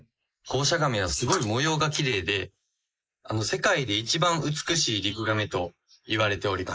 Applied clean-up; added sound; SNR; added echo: neural mask model Resemble Enhance denoiser.